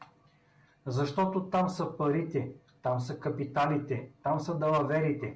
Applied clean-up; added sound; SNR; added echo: none; none; none; none.